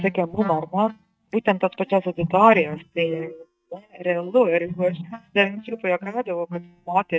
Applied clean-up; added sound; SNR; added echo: neural mask model DeepFilterNet 3.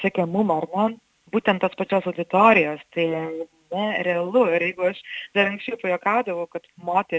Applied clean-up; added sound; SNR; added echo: none; none; none; none.